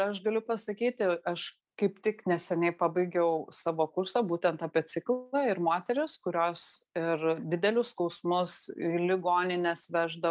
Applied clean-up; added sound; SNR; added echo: none; none; none; none.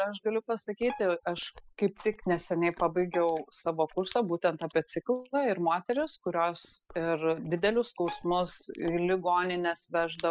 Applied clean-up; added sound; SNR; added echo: classical method spectral subtraction.